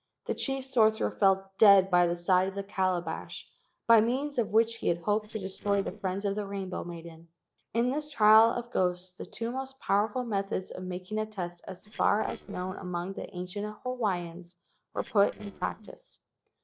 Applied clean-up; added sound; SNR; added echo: neural separator model SepFormer DNS4.